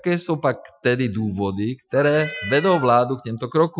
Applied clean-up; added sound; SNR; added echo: classical method Wiener filter.